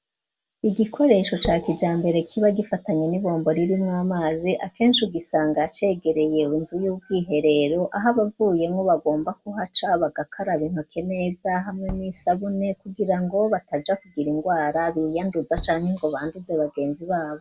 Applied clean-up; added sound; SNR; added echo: none; Tap / Bass drum; 16 dB; none.